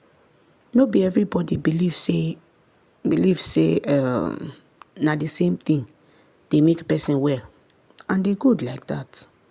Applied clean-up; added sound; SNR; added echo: none; none; none; none.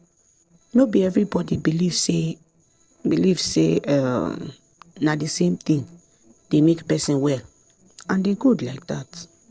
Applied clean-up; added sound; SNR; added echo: neural separator model SepFormer DNS4.